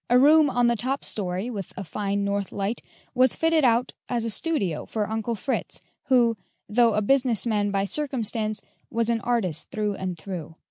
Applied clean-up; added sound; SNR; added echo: none; none; none; none.